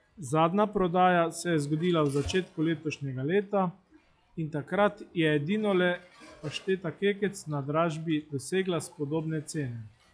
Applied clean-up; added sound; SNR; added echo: classical method log-MMSE.